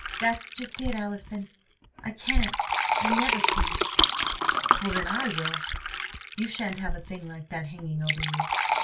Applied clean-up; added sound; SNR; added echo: none; Fill (with liquid); -4 dB; reverberation time 0.2 s.